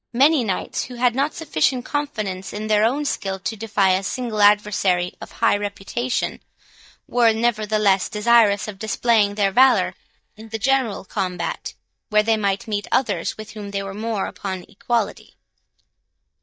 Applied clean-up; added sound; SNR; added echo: neural mask model DeepFilterNet 3.